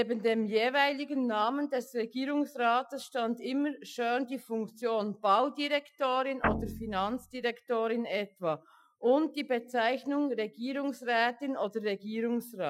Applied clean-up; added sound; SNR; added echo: classical method Wiener filter.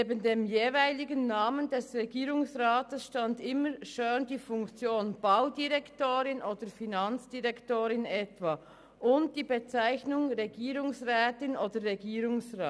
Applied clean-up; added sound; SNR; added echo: none; none; none; none.